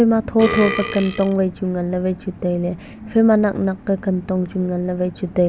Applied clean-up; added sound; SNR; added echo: none; Burping, eructation; 8 dB; none.